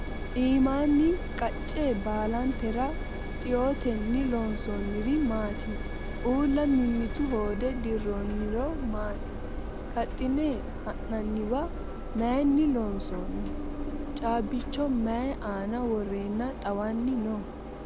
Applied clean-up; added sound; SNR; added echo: none; Engine; 4 dB; none.